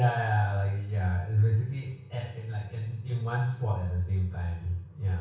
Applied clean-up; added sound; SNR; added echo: none; none; none; reverberation time 0.6 s.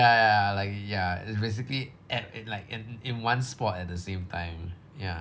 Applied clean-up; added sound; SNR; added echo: none; none; none; none.